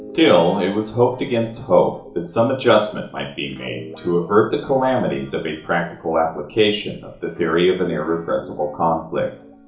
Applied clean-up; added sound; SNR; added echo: none; Guitar; 19 dB; reverberation time 0.7 s.